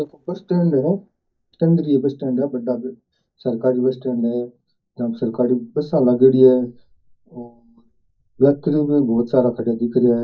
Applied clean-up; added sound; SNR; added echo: neural mask model DeepFilterNet 3.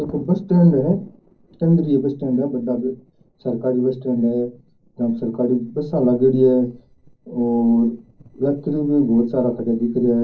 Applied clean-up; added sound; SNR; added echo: neural separator model SepFormer DNS4.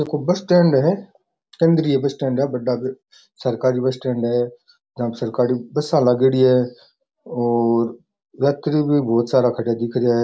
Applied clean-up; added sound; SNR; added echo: none; none; none; none.